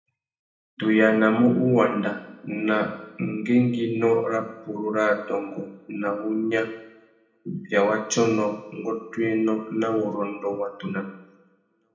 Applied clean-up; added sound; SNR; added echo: none; none; none; reverberation time 0.7 s.